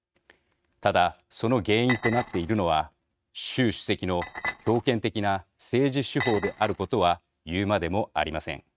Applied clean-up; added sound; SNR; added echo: neural mask model RNNoise.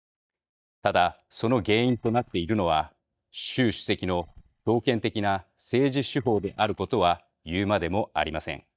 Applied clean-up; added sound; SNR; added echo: neural mask model DeepFilterNet 3.